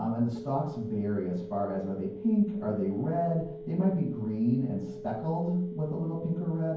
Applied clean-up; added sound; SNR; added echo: none; Telephone; 13 dB; reverberation time 0.9 s.